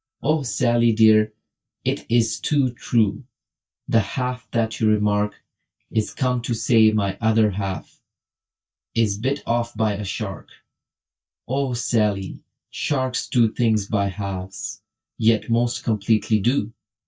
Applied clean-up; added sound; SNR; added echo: neural mask model DeepFilterNet 3.